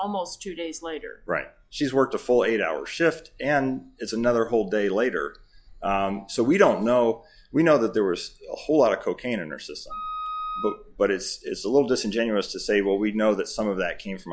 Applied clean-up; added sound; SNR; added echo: classical method log-MMSE.